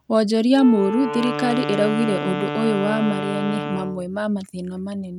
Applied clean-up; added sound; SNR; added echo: none; Wind instrument, woodwind instrument; 7 dB; none.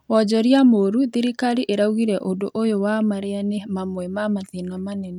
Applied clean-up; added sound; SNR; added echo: none; none; none; none.